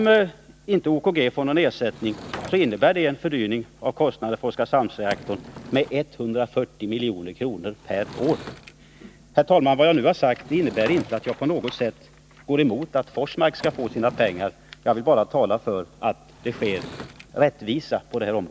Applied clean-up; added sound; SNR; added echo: none; Sliding door / Wood; 20 dB; none.